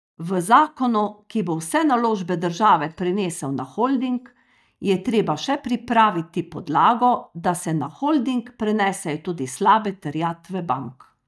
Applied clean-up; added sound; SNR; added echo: neural mask model DeepFilterNet 3.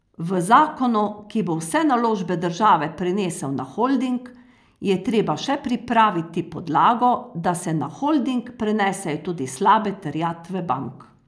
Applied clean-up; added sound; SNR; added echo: none; none; none; none.